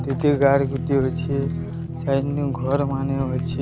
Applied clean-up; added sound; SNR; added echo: none; Guitar; 4 dB; none.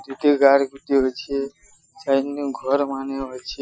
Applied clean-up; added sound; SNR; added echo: classical method Wiener filter.